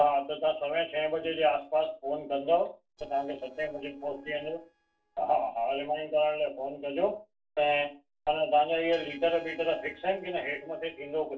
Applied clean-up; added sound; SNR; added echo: neural separator model SepFormer DNS4.